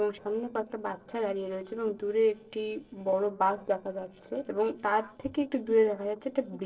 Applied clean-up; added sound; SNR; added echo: neural separator model SepFormer DNS4.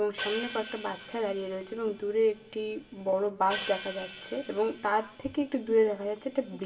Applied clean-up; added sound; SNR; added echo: none; Hi-hat; 13 dB; reverberation time 0.8 s.